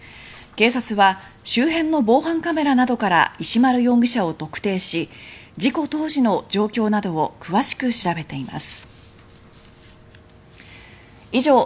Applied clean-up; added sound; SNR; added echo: none; none; none; none.